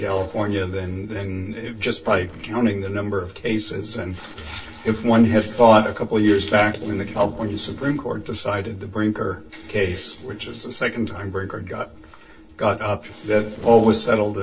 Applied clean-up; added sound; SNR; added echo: neural separator model SepFormer DNS4.